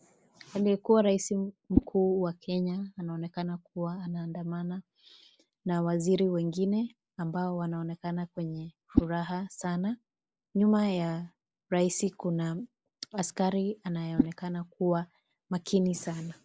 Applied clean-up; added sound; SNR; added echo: neural mask model Resemble Enhance denoiser.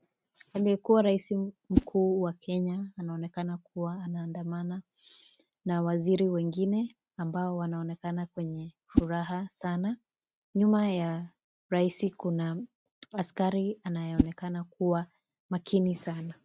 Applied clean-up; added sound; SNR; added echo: neural mask model RNNoise.